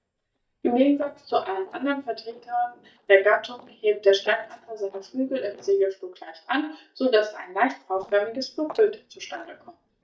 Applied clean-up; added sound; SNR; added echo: neural mask model DeepFilterNet 3.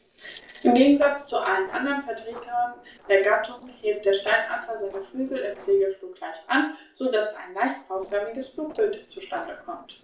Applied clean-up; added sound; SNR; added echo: neural separator model SepFormer DNS4.